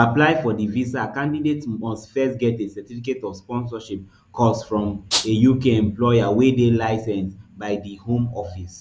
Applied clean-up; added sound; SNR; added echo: none; Rattle (instrument); 2 dB; none.